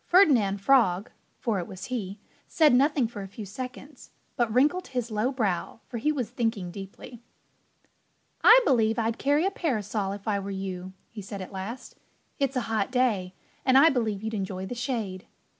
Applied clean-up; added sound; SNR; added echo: none; none; none; none.